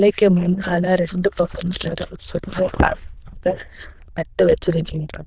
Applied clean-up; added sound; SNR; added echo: neural diffusion model UNIVERSE++.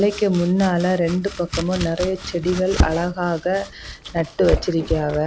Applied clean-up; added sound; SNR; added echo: none; Domestic sounds, home sounds; 7 dB; none.